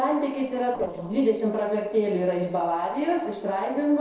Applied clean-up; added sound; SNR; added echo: neural separator model SepFormer DNS4.